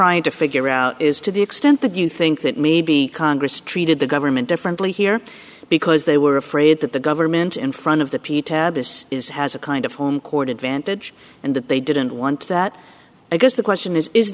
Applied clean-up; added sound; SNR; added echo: none; none; none; none.